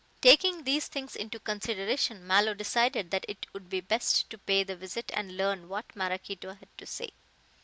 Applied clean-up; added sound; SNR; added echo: none; none; none; none.